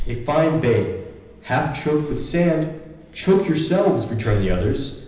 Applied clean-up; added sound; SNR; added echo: none; Breathing; 12 dB; reverberation time 0.9 s.